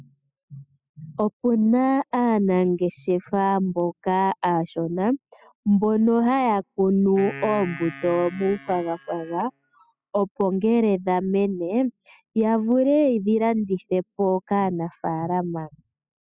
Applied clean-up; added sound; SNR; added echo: classical method spectral subtraction.